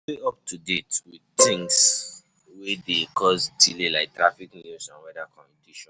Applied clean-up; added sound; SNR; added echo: none; Bowed string instrument; 1 dB; none.